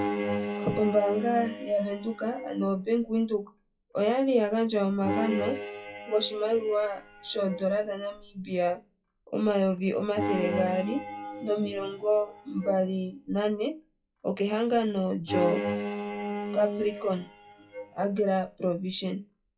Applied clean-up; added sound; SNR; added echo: classical method WPE with log-MMSE.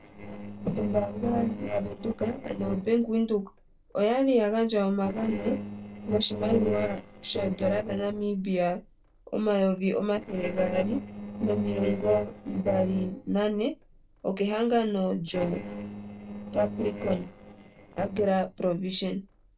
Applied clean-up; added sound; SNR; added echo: neural separator model SepFormer DNS4.